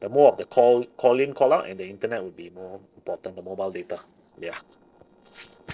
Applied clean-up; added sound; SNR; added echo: neural separator model SepFormer DNS4.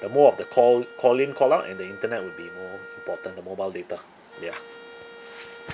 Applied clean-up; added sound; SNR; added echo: none; Wind instrument, woodwind instrument; 18 dB; none.